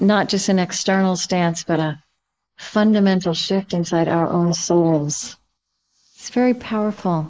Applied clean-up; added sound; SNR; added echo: neural mask model Resemble Enhance denoiser.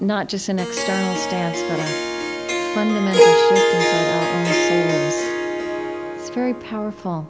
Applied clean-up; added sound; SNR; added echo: none; Harp; -5 dB; none.